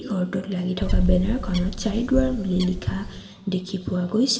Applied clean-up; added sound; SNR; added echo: none; Bird; 1 dB; reverberation time 1.7 s.